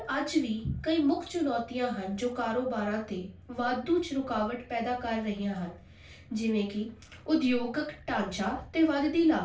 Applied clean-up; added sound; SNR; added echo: none; none; none; reverberation time 0.3 s.